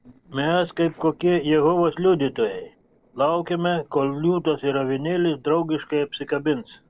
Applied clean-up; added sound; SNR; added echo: neural separator model SepFormer DNS4.